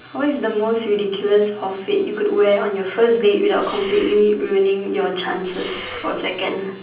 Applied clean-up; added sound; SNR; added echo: none; Breathing; 16 dB; reverberation time 0.6 s.